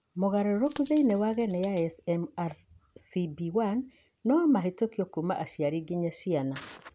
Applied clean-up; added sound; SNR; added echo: none; Coin (dropping); 12 dB; none.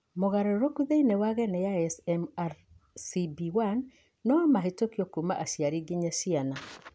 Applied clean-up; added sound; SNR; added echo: none; none; none; none.